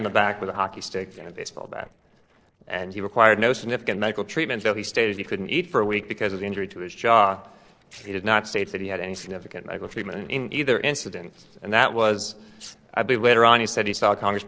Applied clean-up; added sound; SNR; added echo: neural separator model SepFormer DNS4.